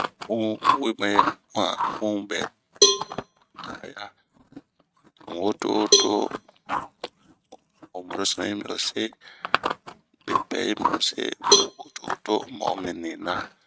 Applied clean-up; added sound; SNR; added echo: neural mask model RNNoise.